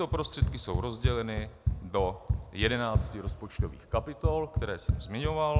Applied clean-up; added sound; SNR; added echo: none; Run; -1 dB; none.